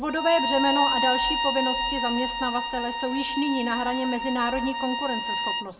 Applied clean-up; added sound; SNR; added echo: none; Bowed string instrument; 1 dB; reverberation time 0.9 s.